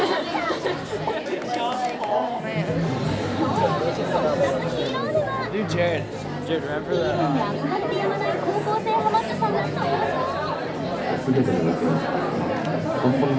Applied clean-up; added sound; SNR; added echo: none; Chatter; 0 dB; reverberation time 0.4 s.